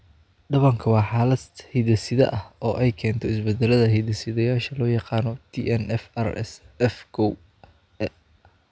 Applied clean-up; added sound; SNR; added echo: none; none; none; none.